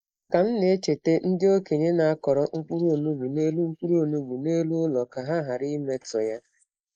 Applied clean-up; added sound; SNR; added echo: neural mask model Resemble Enhance denoiser.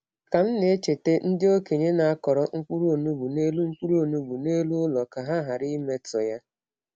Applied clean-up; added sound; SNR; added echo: none; none; none; none.